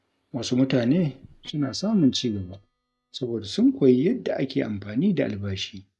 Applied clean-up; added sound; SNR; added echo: neural mask model DeepFilterNet 3.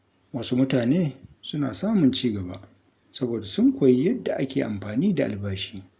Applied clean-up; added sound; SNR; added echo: none; none; none; none.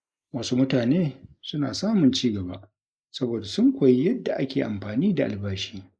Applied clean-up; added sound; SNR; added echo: neural mask model Resemble Enhance denoiser.